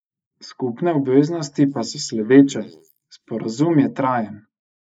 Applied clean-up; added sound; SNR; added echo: neural mask model Resemble Enhance denoiser.